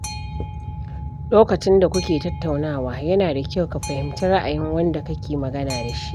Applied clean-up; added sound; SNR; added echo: none; Boat, Water vehicle; 8 dB; none.